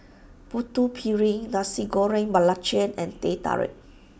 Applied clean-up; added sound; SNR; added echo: none; none; none; none.